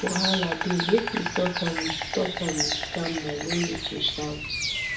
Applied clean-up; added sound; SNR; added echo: none; Insect; 2 dB; reverberation time 0.4 s.